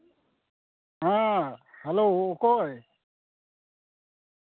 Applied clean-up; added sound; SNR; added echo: none; none; none; none.